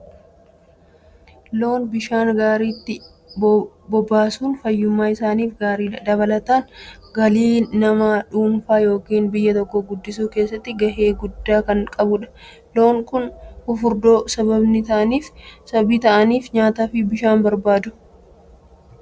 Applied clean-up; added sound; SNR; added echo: none; none; none; none.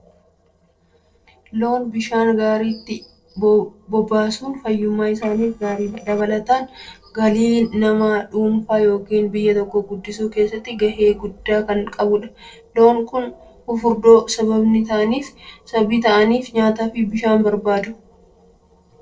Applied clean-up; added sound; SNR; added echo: neural separator model SepFormer DNS4.